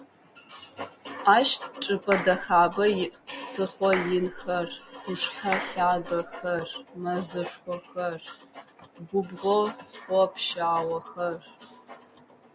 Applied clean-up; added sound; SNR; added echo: none; Clapping; 10 dB; none.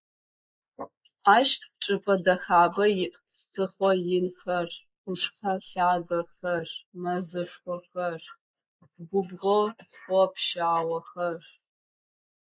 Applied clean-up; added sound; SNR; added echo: neural mask model Resemble Enhance denoiser.